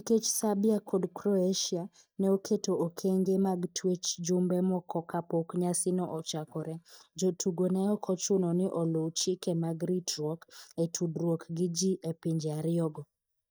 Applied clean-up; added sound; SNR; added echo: neural mask model DeepFilterNet 3.